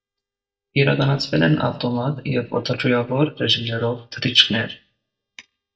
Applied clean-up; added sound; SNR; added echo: neural mask model DeepFilterNet 3.